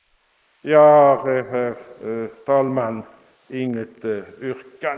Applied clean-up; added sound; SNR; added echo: neural mask model Resemble Enhance denoiser.